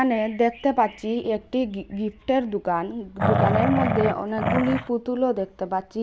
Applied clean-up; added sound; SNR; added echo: none; Growling; -1 dB; none.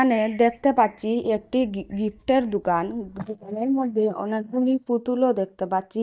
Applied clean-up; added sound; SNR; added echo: neural mask model DeepFilterNet 3.